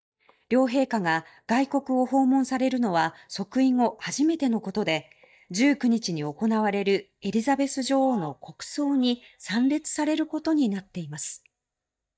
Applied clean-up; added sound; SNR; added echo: neural mask model DeepFilterNet 3.